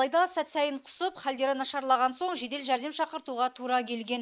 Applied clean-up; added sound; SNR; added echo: neural mask model Resemble Enhance denoiser.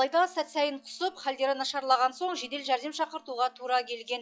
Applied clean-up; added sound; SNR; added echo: classical method log-MMSE.